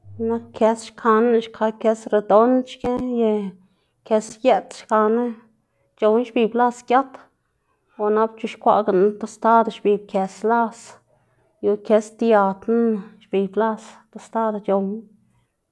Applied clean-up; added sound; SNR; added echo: none; none; none; none.